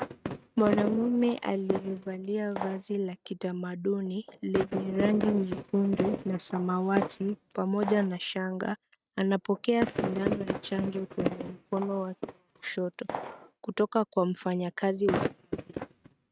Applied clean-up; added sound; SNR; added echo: neural mask model RNNoise.